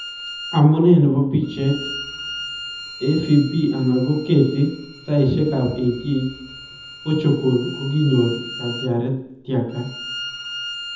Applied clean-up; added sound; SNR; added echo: none; Bowed string instrument; 14 dB; reverberation time 0.8 s.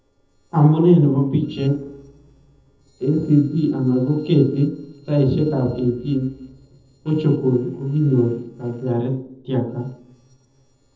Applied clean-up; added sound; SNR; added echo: neural separator model SepFormer DNS4.